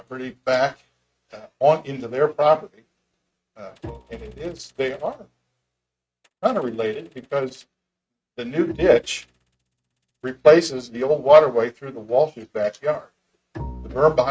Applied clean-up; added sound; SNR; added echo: neural mask model RNNoise.